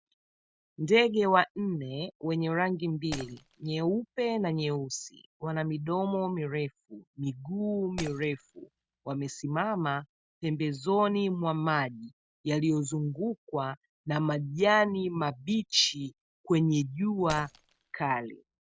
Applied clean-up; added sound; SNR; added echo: none; Shatter; 17 dB; none.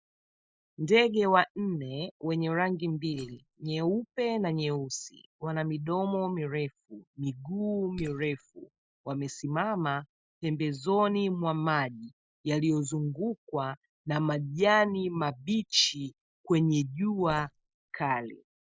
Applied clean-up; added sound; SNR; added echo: neural mask model Resemble Enhance denoiser.